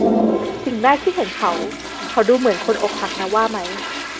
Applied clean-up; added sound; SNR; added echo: none; Toilet flush; 3 dB; none.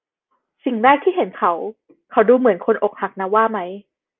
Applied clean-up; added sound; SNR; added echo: none; none; none; none.